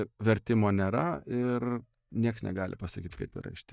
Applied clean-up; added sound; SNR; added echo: neural mask model DeepFilterNet 3.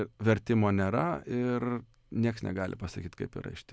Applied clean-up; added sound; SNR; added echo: none; none; none; none.